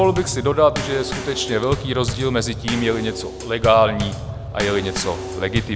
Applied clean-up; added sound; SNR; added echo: none; Bass drum / Snare drum / Drum kit; 7 dB; none.